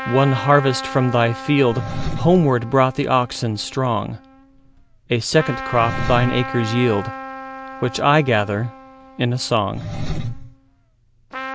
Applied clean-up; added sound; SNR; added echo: none; Trumpet + Engine; 9 dB; none.